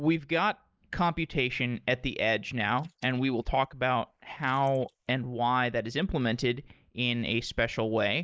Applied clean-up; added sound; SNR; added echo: neural mask model Resemble Enhance denoiser.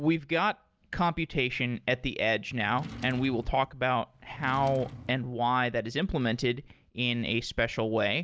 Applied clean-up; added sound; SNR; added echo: none; Drawer open or close; 15 dB; none.